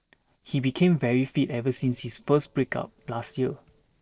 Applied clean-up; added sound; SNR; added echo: neural separator model SepFormer DNS4.